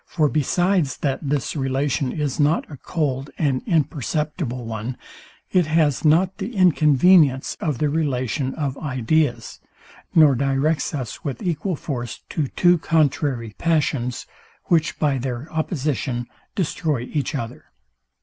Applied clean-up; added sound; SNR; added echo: none; none; none; none.